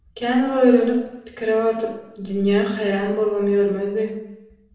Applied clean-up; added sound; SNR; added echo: none; none; none; reverberation time 0.8 s.